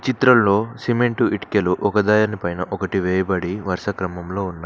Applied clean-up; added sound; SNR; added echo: none; none; none; none.